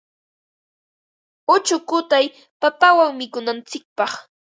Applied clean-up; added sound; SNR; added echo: none; none; none; none.